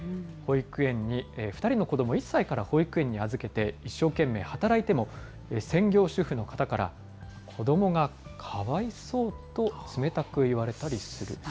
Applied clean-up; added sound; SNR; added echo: none; none; none; none.